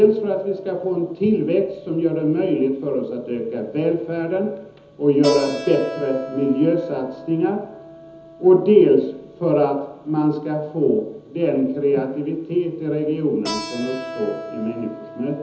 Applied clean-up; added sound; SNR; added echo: none; Keyboard (musical); 17 dB; reverberation time 1.2 s.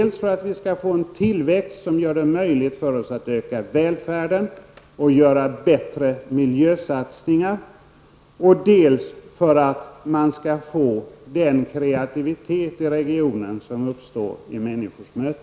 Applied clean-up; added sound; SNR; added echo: none; none; none; none.